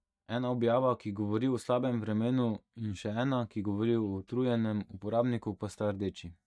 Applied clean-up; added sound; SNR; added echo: neural mask model DeepFilterNet 3.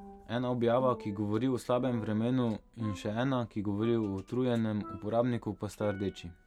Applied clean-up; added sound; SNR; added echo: none; Percussion; 18 dB; none.